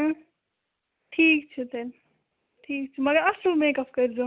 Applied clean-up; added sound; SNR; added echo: none; none; none; none.